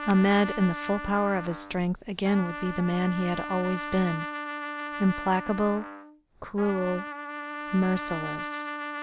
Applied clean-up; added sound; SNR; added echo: none; Trumpet; 8 dB; none.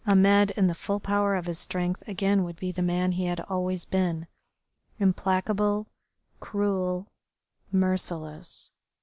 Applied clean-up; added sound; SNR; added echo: none; none; none; none.